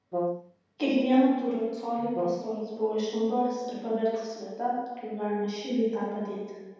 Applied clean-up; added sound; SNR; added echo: none; Brass instrument; 8 dB; reverberation time 1.2 s.